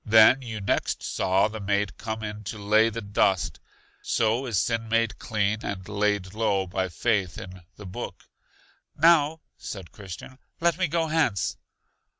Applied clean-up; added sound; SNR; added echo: none; none; none; none.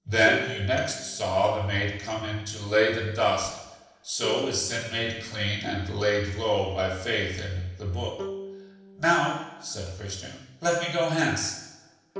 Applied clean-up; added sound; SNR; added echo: neural separator model SepFormer DNS4.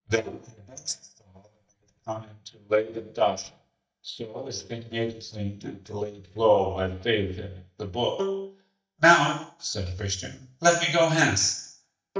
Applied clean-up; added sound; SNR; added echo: neural mask model DeepFilterNet 3.